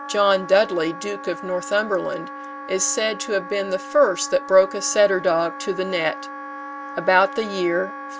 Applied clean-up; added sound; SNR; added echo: none; Wind instrument, woodwind instrument; 12 dB; none.